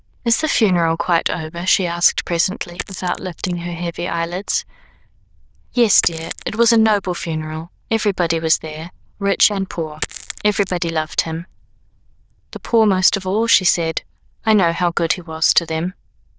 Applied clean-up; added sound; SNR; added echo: neural diffusion model UNIVERSE++.